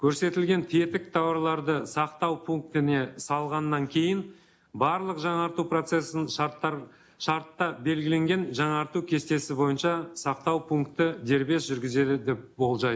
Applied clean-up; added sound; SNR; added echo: none; none; none; none.